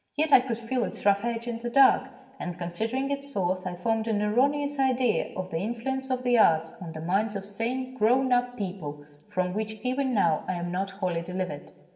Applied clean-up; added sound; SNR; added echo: none; none; none; reverberation time 1.0 s.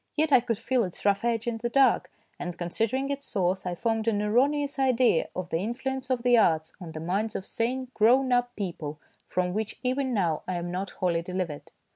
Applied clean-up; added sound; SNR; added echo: none; none; none; none.